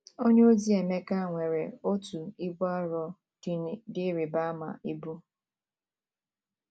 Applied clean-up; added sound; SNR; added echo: none; none; none; none.